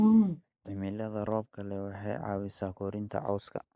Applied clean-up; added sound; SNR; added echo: neural mask model Resemble Enhance denoiser.